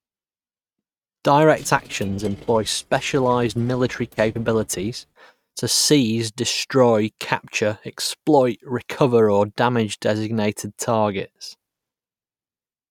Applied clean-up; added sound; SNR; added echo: neural mask model RNNoise.